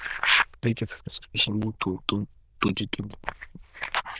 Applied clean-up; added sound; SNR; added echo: neural diffusion model UNIVERSE++.